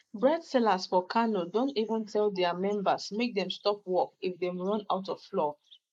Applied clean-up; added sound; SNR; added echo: neural mask model Resemble Enhance denoiser.